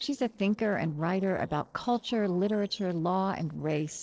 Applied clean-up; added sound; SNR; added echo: neural separator model SepFormer DNS4.